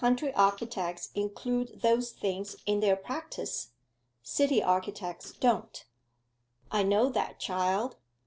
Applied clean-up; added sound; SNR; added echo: neural separator model SepFormer DNS4.